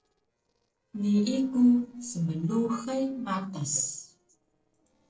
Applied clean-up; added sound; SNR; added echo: neural separator model SepFormer DNS4.